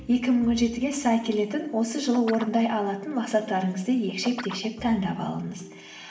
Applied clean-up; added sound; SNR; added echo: none; Guitar; 18 dB; reverberation time 0.9 s.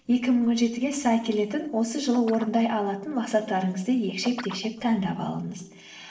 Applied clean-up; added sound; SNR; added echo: neural separator model SepFormer DNS4.